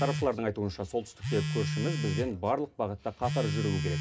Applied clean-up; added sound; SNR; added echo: none; Telephone; 2 dB; reverberation time 0.3 s.